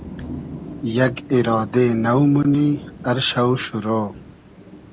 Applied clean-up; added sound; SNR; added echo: none; Thunder / Rain; 16 dB; none.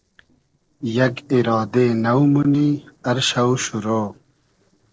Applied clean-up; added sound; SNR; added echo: neural separator model SepFormer DNS4.